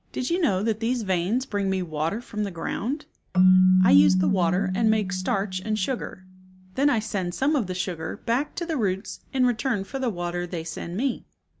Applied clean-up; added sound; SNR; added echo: none; Keyboard (musical); 3 dB; none.